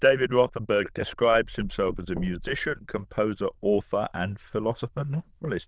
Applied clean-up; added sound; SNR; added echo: neural diffusion model UNIVERSE++.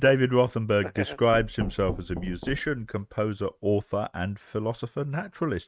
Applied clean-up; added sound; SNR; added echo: neural mask model RNNoise.